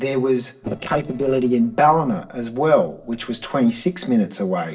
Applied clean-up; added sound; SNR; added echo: neural separator model SepFormer DNS4.